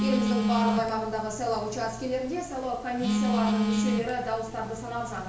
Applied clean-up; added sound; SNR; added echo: none; Telephone; -1 dB; reverberation time 0.5 s.